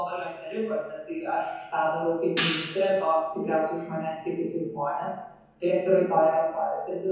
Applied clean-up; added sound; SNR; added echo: none; Hi-hat; 4 dB; reverberation time 1.0 s.